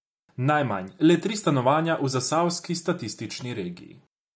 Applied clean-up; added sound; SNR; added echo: none; none; none; none.